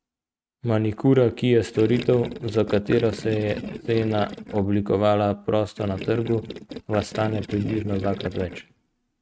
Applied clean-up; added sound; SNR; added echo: neural mask model RNNoise.